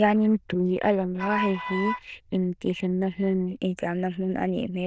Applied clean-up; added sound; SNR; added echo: neural diffusion model UNIVERSE++.